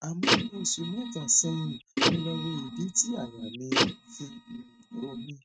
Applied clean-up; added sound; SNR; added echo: neural mask model RNNoise.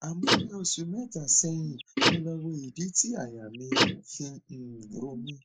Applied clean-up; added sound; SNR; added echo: neural mask model Resemble Enhance denoiser.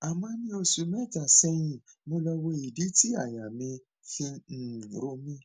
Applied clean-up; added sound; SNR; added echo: none; none; none; none.